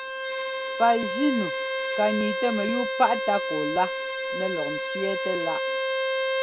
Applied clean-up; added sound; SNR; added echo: none; Bowed string instrument; 1 dB; none.